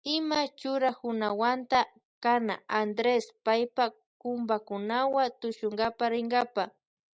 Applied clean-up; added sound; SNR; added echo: none; none; none; none.